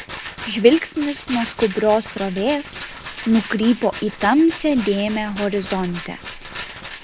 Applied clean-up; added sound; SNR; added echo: none; Rattle; 13 dB; none.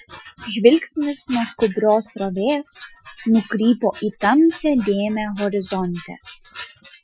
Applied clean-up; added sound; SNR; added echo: classical method Wiener filter.